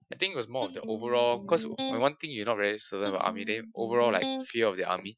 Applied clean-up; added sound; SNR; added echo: classical method Wiener filter.